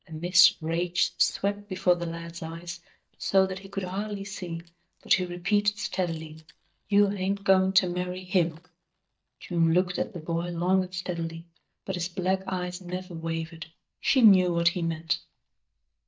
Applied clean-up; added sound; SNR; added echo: neural mask model DeepFilterNet 3.